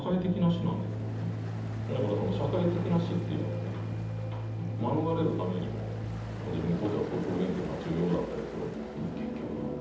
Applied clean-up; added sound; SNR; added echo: none; Ocean; 16 dB; reverberation time 0.8 s.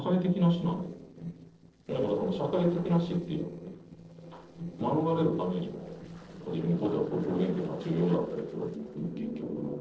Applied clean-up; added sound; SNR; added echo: neural separator model SepFormer DNS4.